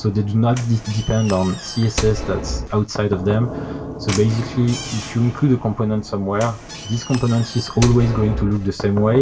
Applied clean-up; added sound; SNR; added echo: none; Knock / Slam; 10 dB; reverberation time 0.2 s.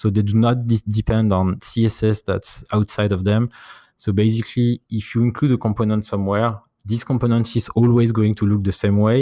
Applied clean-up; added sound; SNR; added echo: none; none; none; none.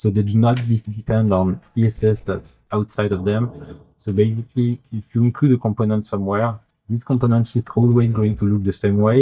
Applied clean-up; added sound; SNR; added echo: neural mask model DeepFilterNet 3.